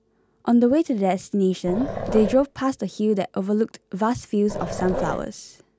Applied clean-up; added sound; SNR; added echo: none; Growling; 7 dB; none.